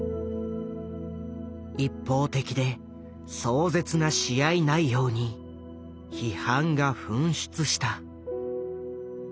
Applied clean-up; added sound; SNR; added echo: none; none; none; none.